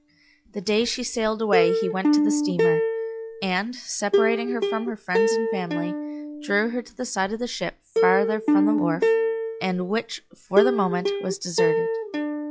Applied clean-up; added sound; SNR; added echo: classical method log-MMSE.